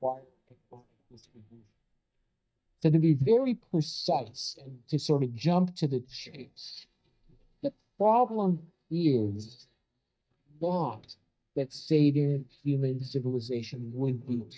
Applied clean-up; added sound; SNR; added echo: neural mask model DeepFilterNet 3.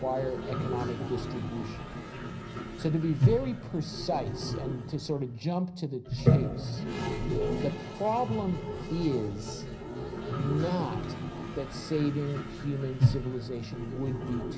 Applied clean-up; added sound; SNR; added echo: none; Toilet flush; -1 dB; reverberation time 0.4 s.